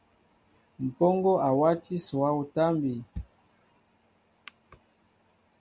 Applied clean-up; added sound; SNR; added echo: none; none; none; none.